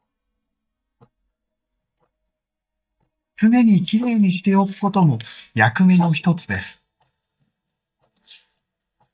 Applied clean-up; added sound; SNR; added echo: neural mask model DeepFilterNet 3.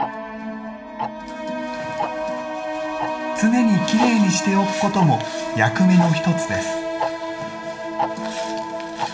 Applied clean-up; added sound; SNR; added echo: none; Tick-tock; 12 dB; reverberation time 0.7 s.